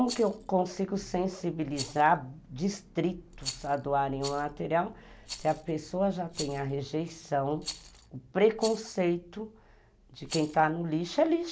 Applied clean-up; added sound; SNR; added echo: none; Rattle; 16 dB; none.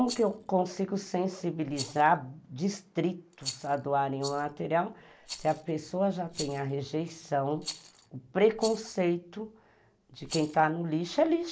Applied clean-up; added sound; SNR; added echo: neural mask model Resemble Enhance denoiser.